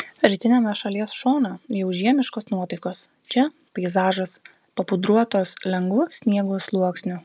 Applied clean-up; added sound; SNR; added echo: none; none; none; none.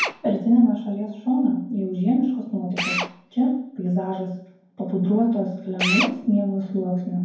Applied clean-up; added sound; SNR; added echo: none; Drill; 10 dB; reverberation time 0.9 s.